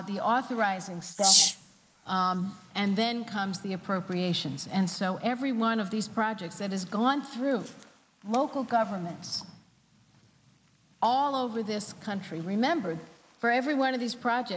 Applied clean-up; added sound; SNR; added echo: neural mask model Resemble Enhance denoiser.